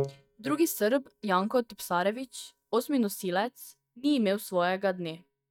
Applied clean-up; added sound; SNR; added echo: neural mask model DeepFilterNet 3.